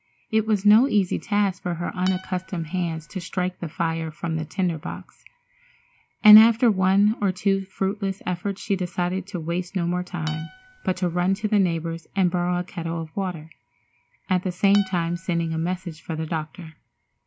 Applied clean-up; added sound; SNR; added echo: none; Acoustic guitar; 19 dB; none.